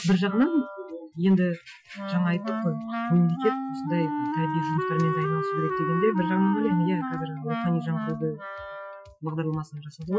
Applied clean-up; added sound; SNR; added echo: classical method Wiener filter.